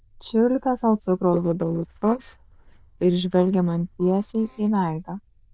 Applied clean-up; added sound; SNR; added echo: neural diffusion model UNIVERSE++.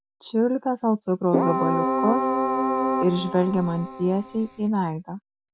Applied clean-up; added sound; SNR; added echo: none; Keyboard (musical); 0 dB; none.